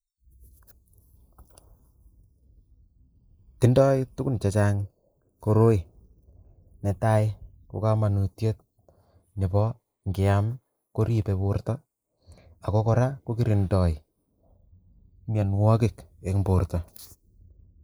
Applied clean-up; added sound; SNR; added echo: neural mask model Resemble Enhance denoiser.